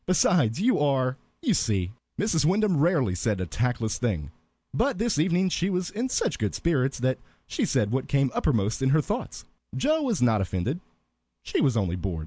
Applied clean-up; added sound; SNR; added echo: none; none; none; none.